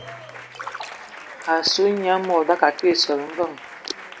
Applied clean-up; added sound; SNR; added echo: none; Splash, splatter + Applause; 15 dB; none.